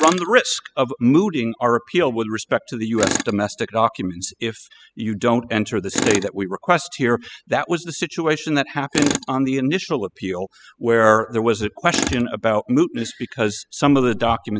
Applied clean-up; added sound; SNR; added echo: classical method spectral subtraction.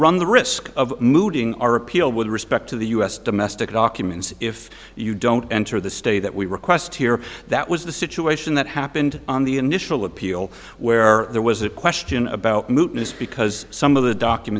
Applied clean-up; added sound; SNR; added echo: none; none; none; none.